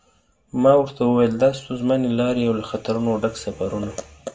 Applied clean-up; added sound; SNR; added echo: none; none; none; reverberation time 0.2 s.